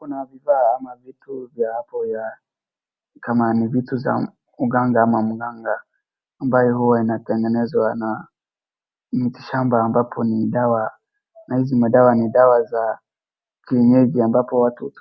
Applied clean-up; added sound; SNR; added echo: none; none; none; none.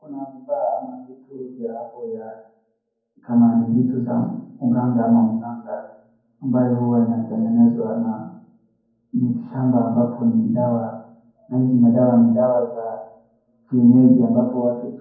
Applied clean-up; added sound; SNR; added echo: none; none; none; reverberation time 0.9 s.